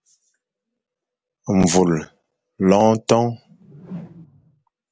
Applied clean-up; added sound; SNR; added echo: none; Whoosh, swoosh, swish; 18 dB; none.